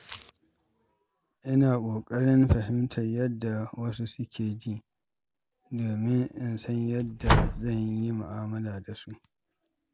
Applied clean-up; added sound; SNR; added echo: none; Slam; 0 dB; none.